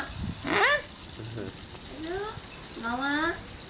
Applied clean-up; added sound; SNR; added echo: none; Thunder + Wind; 12 dB; none.